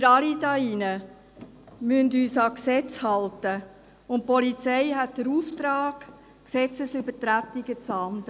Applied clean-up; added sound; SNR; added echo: none; none; none; none.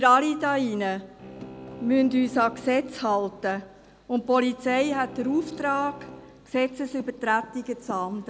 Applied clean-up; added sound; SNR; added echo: none; Bowed string instrument; 19 dB; none.